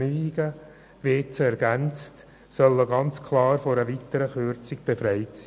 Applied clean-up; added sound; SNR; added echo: none; none; none; none.